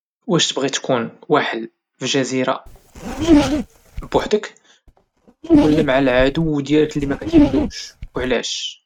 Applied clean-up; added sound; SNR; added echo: neural mask model RNNoise.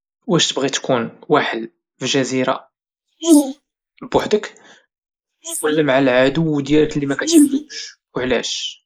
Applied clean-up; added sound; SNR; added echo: neural mask model Resemble Enhance denoiser.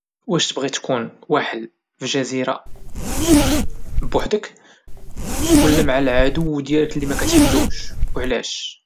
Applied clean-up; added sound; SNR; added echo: none; Zipper (clothing); -5 dB; none.